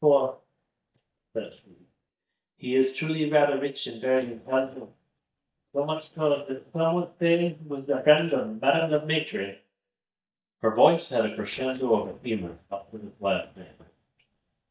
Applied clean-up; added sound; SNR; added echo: neural mask model DeepFilterNet 3.